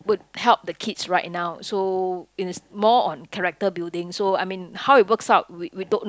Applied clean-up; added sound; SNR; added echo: none; none; none; none.